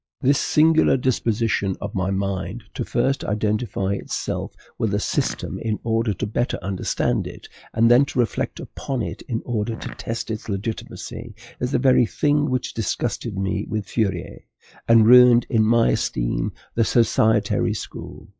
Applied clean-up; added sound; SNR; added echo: classical method log-MMSE.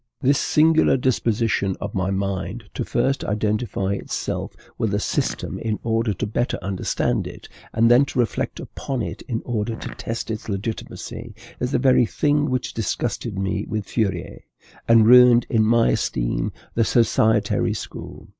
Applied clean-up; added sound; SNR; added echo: neural mask model Resemble Enhance denoiser.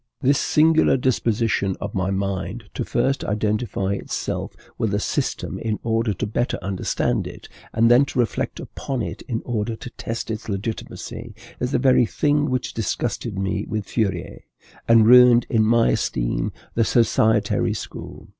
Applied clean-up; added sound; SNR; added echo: none; none; none; none.